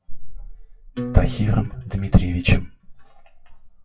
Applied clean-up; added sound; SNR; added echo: classical method WPE with log-MMSE.